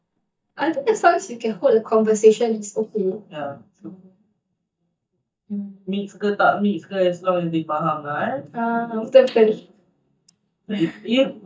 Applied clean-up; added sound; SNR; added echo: neural mask model DeepFilterNet 3.